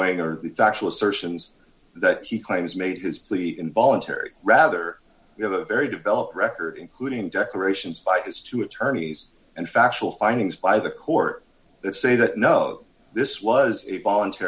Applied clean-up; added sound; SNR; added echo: none; none; none; none.